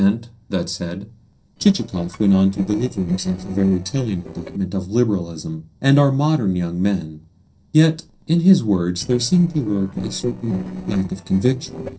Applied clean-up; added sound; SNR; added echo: neural separator model SepFormer DNS4.